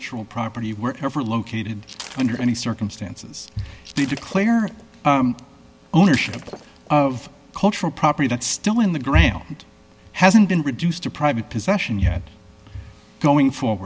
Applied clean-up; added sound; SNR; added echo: none; Shatter; 19 dB; none.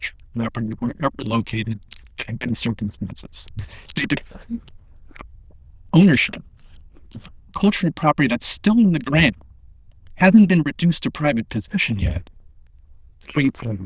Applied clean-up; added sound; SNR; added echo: neural diffusion model UNIVERSE++.